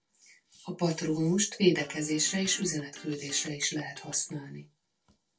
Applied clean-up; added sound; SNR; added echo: neural separator model SepFormer DNS4.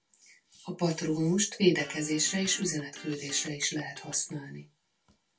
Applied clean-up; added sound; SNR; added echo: none; Electric guitar; 17 dB; reverberation time 0.2 s.